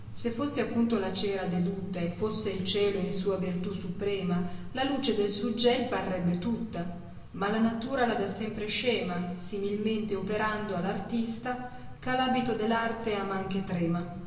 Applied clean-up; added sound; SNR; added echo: none; Train; 17 dB; reverberation time 1.0 s.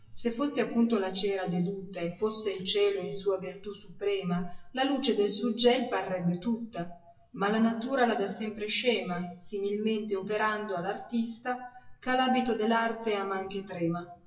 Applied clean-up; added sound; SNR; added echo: classical method WPE with log-MMSE.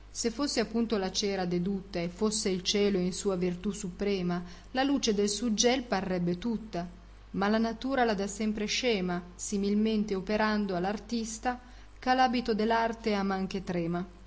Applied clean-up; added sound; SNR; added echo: none; none; none; none.